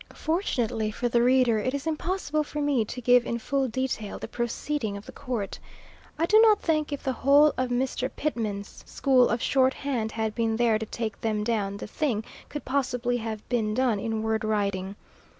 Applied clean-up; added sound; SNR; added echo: none; none; none; none.